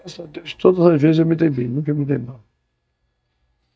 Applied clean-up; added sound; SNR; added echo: neural mask model DeepFilterNet 3.